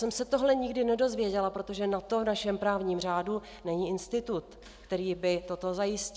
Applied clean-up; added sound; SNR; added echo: none; none; none; none.